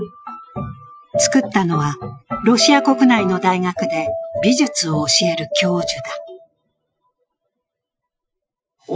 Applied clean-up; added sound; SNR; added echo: classical method Wiener filter.